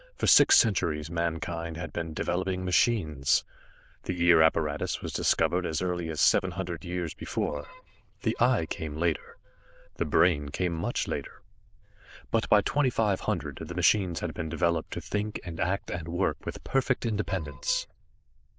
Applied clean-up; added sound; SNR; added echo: neural diffusion model UNIVERSE++.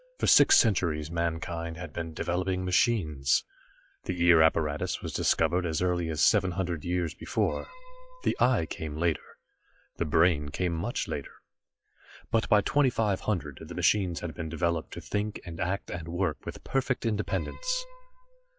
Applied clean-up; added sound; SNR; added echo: classical method log-MMSE.